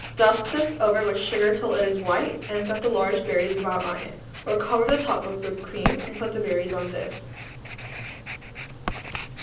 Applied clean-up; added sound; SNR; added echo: none; Writing; 9 dB; reverberation time 0.6 s.